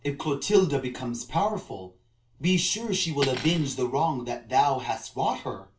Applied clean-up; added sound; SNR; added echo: none; Cutlery, silverware; 13 dB; reverberation time 0.3 s.